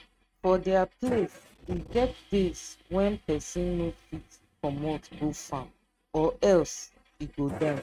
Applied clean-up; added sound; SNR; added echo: neural mask model RNNoise.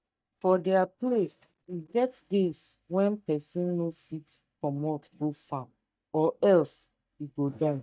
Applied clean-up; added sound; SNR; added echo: neural mask model DeepFilterNet 3.